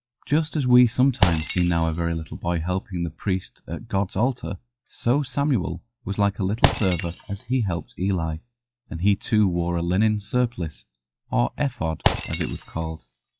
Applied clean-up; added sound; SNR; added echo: classical method log-MMSE.